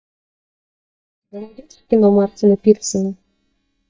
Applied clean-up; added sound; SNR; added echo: neural mask model DeepFilterNet 3.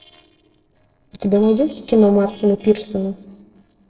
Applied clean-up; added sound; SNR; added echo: neural separator model SepFormer DNS4.